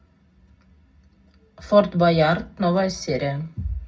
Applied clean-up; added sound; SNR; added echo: none; none; none; reverberation time 0.4 s.